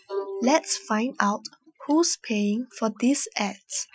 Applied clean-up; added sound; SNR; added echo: classical method Wiener filter.